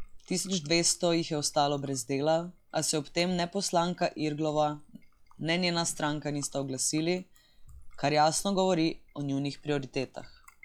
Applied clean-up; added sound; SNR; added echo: classical method log-MMSE.